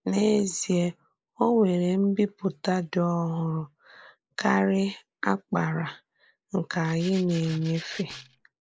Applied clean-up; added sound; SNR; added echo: neural mask model Resemble Enhance denoiser.